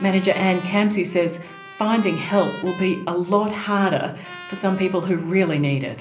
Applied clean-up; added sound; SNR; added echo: none; Trumpet; 19 dB; reverberation time 0.5 s.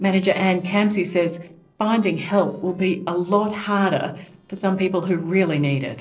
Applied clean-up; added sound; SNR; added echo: neural separator model SepFormer DNS4.